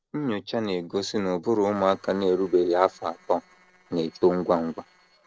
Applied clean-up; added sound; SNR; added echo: neural separator model SepFormer DNS4.